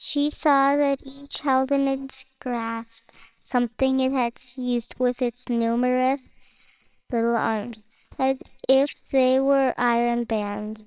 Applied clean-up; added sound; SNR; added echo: neural separator model SepFormer WHAMR!.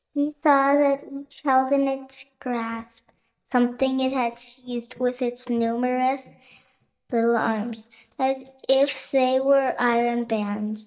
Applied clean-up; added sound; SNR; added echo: neural mask model DeepFilterNet 3.